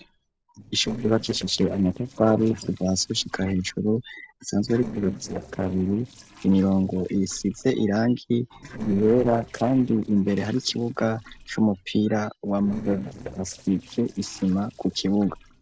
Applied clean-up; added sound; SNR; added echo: neural separator model SepFormer DNS4.